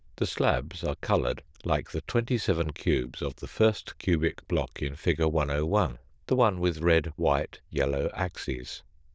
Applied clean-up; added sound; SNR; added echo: neural diffusion model UNIVERSE++.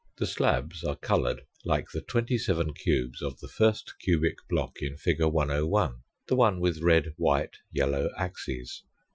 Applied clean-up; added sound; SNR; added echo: classical method Wiener filter.